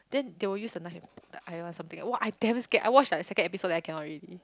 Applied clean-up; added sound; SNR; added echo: none; none; none; none.